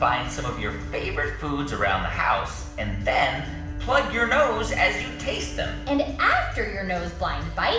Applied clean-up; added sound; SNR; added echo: none; Bowed string instrument; 16 dB; reverberation time 0.8 s.